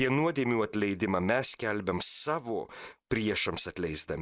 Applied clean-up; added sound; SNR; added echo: none; none; none; none.